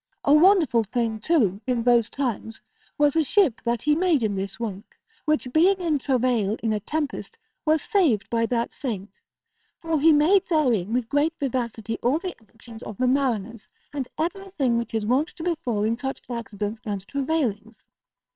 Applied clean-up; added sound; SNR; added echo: neural separator model SepFormer WHAMR!.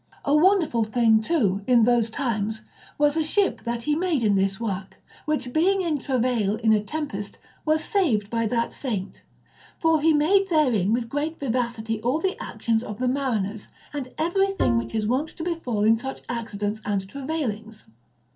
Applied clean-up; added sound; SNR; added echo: none; Bowed string instrument; 8 dB; reverberation time 0.3 s.